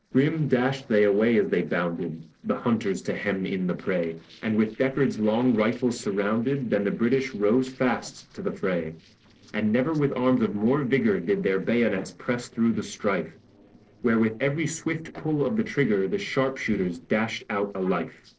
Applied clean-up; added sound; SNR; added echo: neural separator model SepFormer DNS4.